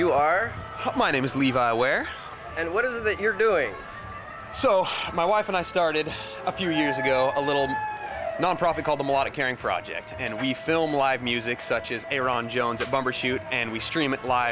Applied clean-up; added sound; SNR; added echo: none; none; none; none.